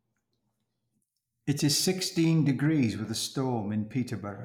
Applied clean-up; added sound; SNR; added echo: neural mask model Resemble Enhance denoiser.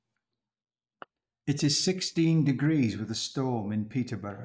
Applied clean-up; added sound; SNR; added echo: neural mask model DeepFilterNet 3.